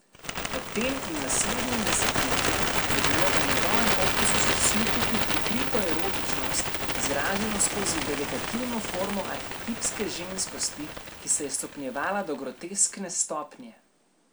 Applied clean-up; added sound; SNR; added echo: none; Bird; -3 dB; none.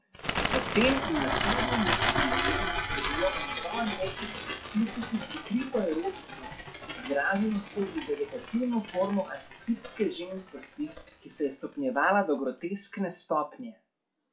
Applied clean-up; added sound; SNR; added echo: classical method log-MMSE.